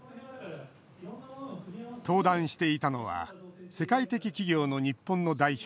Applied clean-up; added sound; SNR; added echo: none; none; none; none.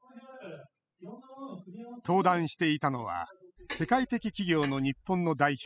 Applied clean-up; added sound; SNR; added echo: classical method spectral subtraction.